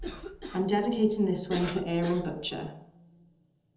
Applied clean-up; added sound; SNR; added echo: none; Cough; 12 dB; reverberation time 0.8 s.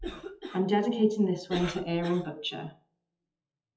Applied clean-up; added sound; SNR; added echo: classical method WPE with log-MMSE.